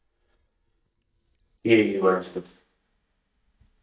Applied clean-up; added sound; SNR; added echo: neural mask model DeepFilterNet 3.